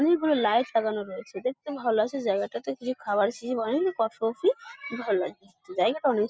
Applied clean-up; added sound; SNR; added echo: none; none; none; none.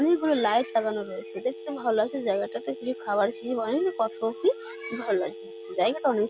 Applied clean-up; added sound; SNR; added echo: none; Telephone; 14 dB; none.